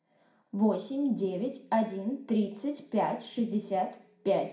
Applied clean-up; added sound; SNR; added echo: none; none; none; reverberation time 0.5 s.